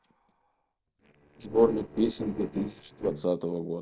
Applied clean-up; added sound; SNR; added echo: neural separator model SepFormer DNS4.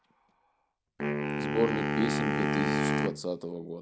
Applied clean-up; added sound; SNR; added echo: none; Wind instrument, woodwind instrument; -3 dB; none.